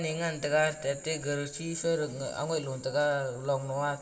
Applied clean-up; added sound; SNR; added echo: none; none; none; reverberation time 2.1 s.